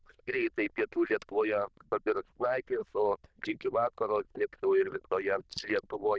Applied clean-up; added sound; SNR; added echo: neural diffusion model UNIVERSE++.